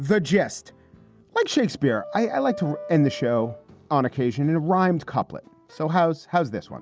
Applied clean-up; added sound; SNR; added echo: none; Wind instrument, woodwind instrument; 15 dB; none.